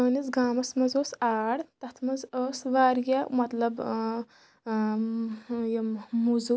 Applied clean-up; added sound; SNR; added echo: none; none; none; none.